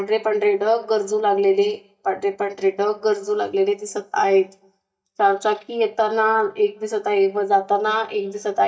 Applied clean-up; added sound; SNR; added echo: neural mask model DeepFilterNet 3.